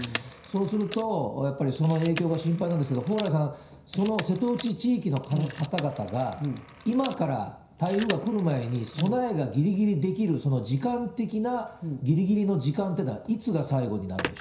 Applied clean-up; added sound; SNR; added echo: none; Telephone; 16 dB; reverberation time 0.5 s.